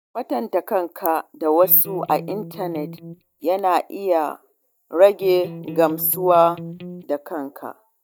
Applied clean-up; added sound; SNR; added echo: neural mask model DeepFilterNet 3.